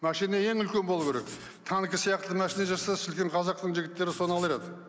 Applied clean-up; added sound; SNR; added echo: none; Writing; 19 dB; none.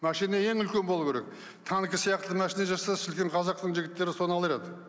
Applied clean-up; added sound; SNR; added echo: none; none; none; none.